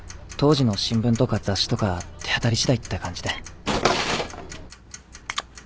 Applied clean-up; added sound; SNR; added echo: none; Tick-tock; 20 dB; none.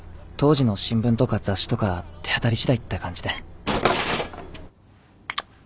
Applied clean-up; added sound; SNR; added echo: none; none; none; none.